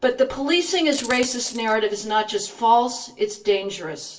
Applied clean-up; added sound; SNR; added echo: none; Coin (dropping); 14 dB; reverberation time 0.2 s.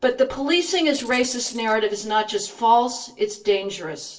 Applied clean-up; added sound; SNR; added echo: neural separator model SepFormer DNS4.